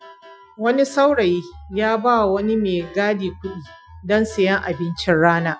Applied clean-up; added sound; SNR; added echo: classical method Wiener filter.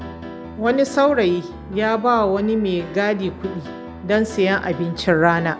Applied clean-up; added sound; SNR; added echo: none; Piano; 15 dB; none.